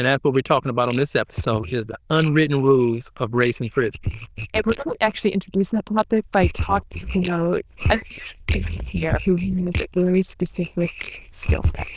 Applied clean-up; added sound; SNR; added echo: neural diffusion model UNIVERSE++.